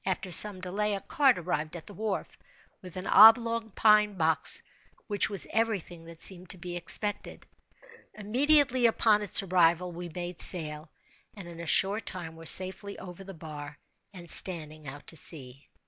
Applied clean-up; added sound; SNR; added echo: none; none; none; none.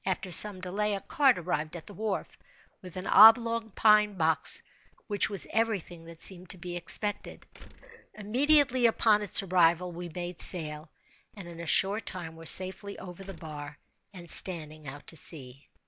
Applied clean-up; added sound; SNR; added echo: none; Slam; 18 dB; none.